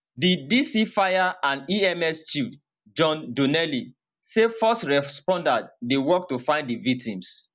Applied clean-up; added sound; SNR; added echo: none; none; none; none.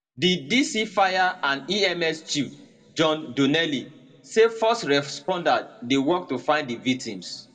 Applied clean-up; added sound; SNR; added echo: none; none; none; reverberation time 1.5 s.